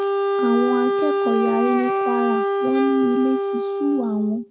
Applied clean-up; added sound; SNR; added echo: none; Wind instrument, woodwind instrument; -2 dB; none.